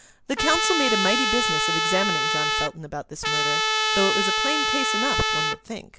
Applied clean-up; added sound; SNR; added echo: none; Trumpet; -5 dB; none.